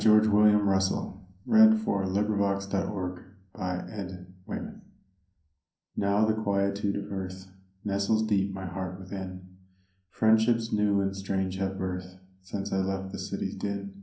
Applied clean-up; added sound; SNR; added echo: none; none; none; reverberation time 0.6 s.